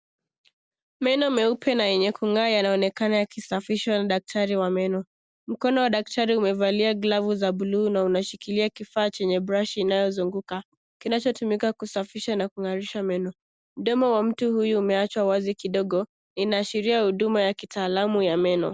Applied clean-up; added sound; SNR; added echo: none; none; none; none.